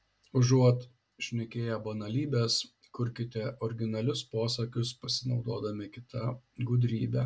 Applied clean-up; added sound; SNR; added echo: none; none; none; none.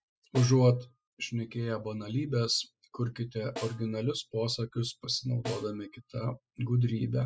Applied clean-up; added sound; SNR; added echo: classical method spectral subtraction.